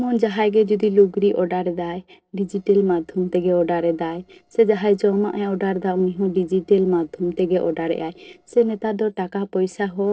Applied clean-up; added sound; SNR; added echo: neural separator model SepFormer DNS4.